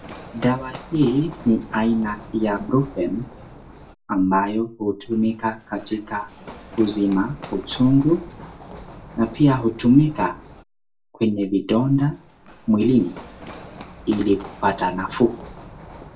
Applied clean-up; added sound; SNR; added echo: none; Run; 18 dB; reverberation time 0.2 s.